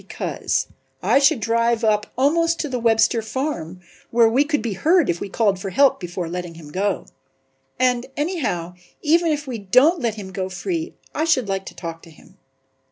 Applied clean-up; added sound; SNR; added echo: none; none; none; none.